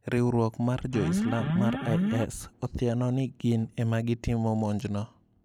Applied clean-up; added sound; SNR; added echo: none; Alarm; 0 dB; none.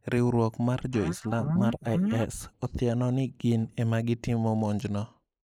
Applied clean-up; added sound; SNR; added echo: neural mask model Resemble Enhance denoiser.